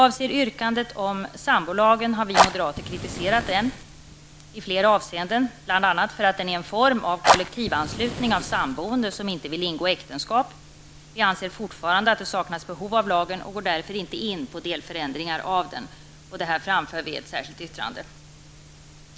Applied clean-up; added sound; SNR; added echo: none; Fire; 4 dB; none.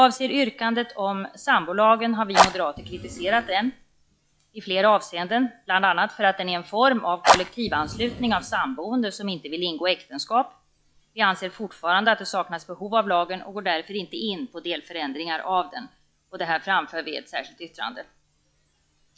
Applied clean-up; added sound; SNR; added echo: classical method log-MMSE.